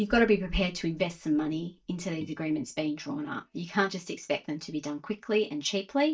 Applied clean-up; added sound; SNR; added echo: neural mask model DeepFilterNet 3.